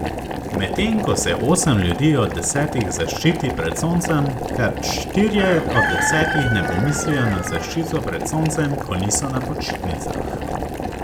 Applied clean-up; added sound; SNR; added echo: none; Chicken, rooster + Boiling; 4 dB; none.